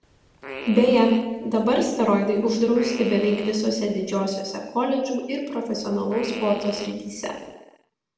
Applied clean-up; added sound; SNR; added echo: none; Fart; 15 dB; reverberation time 0.9 s.